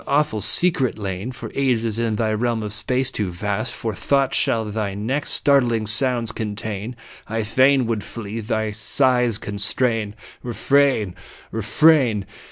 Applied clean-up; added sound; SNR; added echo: none; none; none; none.